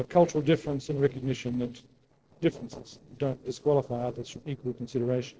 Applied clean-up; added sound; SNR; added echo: neural separator model SepFormer DNS4.